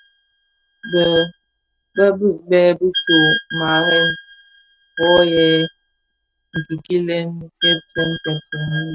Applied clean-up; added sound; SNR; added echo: neural mask model RNNoise.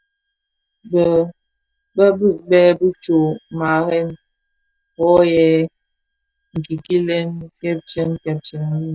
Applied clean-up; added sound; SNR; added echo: neural mask model DeepFilterNet 3.